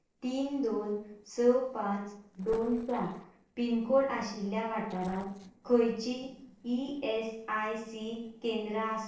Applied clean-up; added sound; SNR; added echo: neural separator model SepFormer DNS4.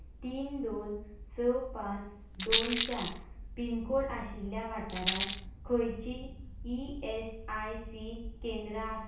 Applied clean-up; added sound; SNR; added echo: none; Rattle; -3 dB; reverberation time 0.7 s.